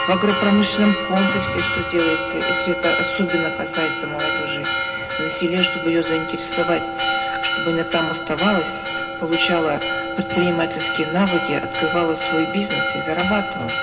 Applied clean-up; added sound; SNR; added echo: none; Church bell; 2 dB; reverberation time 0.2 s.